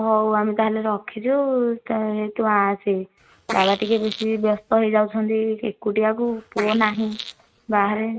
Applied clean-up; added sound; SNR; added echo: neural mask model RNNoise.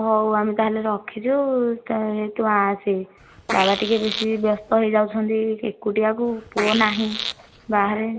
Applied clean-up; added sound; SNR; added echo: none; Fart; 8 dB; none.